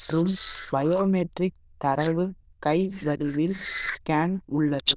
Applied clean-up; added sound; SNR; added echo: neural diffusion model UNIVERSE++.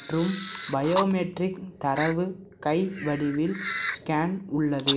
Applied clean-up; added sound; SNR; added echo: none; Camera; 2 dB; none.